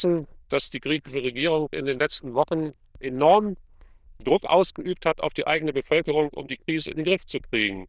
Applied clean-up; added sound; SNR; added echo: neural diffusion model UNIVERSE++.